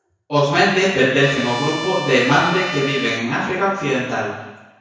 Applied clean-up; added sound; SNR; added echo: none; Trumpet; 10 dB; reverberation time 1.1 s.